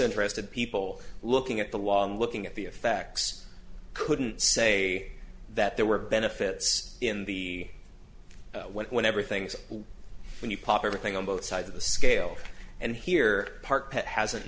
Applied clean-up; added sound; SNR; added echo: none; none; none; none.